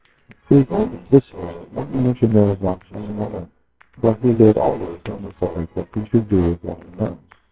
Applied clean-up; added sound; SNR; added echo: neural separator model SepFormer WHAMR!.